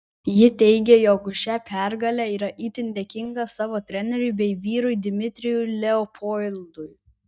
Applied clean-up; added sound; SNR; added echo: neural mask model DeepFilterNet 3.